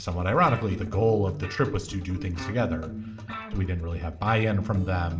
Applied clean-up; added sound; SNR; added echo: none; none; none; reverberation time 0.4 s.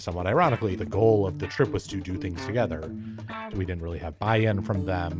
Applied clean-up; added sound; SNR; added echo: none; none; none; none.